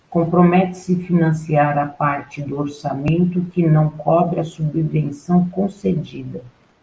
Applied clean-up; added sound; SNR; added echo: none; none; none; none.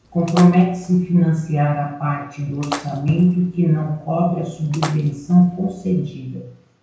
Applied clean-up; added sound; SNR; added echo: none; Splash, splatter; 17 dB; reverberation time 0.5 s.